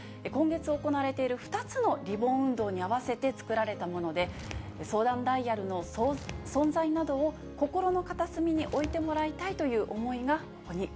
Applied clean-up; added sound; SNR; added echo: none; Walk, footsteps; 12 dB; none.